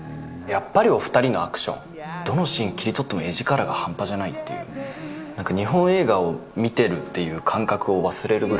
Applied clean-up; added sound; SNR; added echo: none; none; none; none.